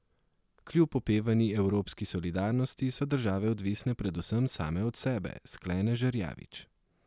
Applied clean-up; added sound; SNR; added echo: none; none; none; none.